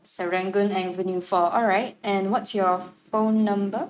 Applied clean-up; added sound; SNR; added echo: neural mask model RNNoise.